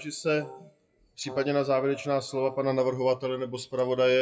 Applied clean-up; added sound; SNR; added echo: classical method WPE with log-MMSE.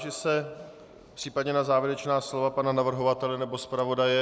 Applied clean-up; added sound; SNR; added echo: none; none; none; none.